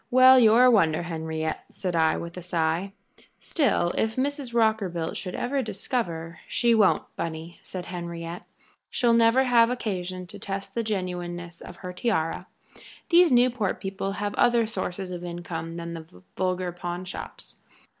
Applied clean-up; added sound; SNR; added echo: neural mask model Resemble Enhance denoiser.